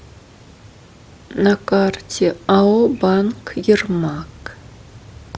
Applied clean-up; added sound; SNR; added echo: none; none; none; none.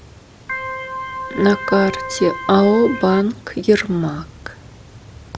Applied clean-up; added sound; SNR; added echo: none; Organ; 8 dB; none.